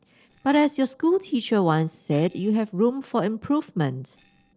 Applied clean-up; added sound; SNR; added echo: neural separator model SepFormer DNS4.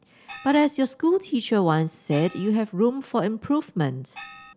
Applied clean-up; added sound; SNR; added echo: none; Gong; 17 dB; none.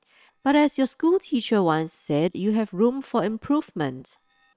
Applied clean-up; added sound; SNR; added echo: neural separator model SepFormer WHAM!.